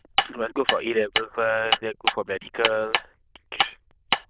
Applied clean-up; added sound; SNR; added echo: neural diffusion model UNIVERSE++.